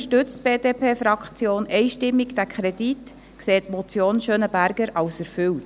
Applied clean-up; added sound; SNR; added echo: none; none; none; none.